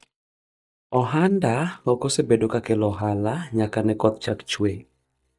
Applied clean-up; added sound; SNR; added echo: neural mask model DeepFilterNet 3.